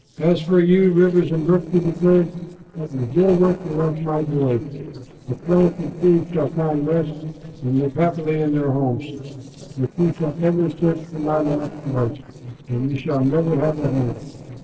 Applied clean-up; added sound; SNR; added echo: neural separator model SepFormer DNS4.